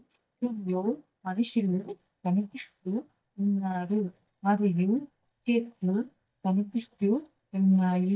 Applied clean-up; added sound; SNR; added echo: neural mask model DeepFilterNet 3.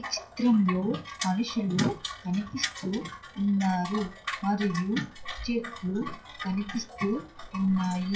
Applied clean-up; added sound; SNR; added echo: classical method WPE with log-MMSE.